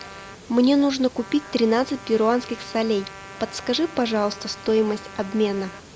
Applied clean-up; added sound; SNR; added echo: none; Trumpet; 19 dB; none.